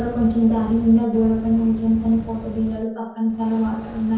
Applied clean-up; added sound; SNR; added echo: none; Fire; 14 dB; reverberation time 0.9 s.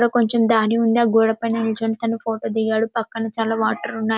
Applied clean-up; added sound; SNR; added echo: none; none; none; none.